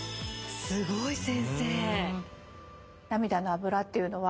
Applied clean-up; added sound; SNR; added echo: none; none; none; none.